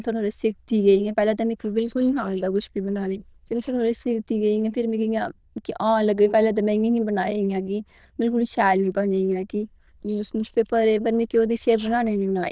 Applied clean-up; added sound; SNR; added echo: neural diffusion model UNIVERSE++.